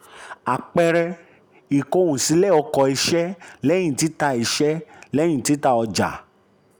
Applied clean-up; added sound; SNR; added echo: none; none; none; none.